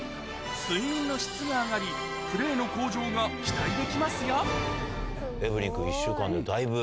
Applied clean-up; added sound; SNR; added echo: none; none; none; none.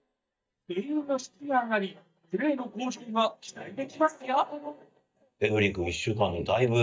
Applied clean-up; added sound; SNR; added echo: neural mask model DeepFilterNet 3.